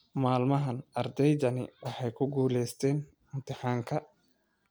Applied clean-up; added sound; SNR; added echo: none; none; none; none.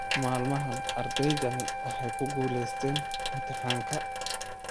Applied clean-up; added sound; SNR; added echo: none; Wind instrument, woodwind instrument + Sink (filling or washing) / Water tap, faucet; 0 dB; none.